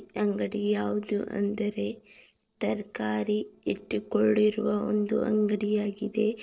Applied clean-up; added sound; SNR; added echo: neural separator model SepFormer DNS4.